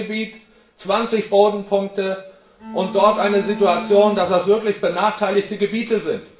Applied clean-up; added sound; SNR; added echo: none; Bowed string instrument; 11 dB; reverberation time 0.5 s.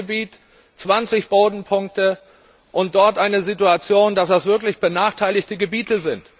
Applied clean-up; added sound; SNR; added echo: none; none; none; none.